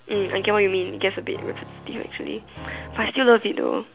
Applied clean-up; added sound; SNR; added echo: none; Piano; 16 dB; none.